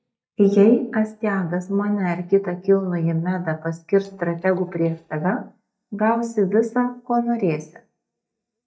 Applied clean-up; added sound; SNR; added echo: neural mask model DeepFilterNet 3.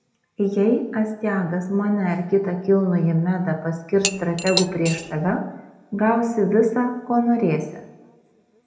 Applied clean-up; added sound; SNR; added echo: none; Cutlery, silverware / Dishes, pots, and pans; 7 dB; reverberation time 0.7 s.